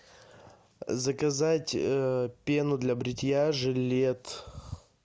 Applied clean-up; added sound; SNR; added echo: none; none; none; none.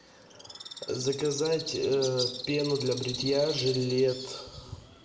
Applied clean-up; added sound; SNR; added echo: none; Bird; 9 dB; reverberation time 1.3 s.